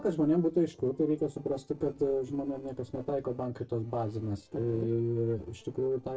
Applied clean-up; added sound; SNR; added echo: neural separator model SepFormer DNS4.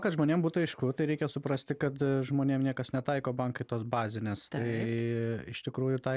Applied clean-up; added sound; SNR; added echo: none; none; none; none.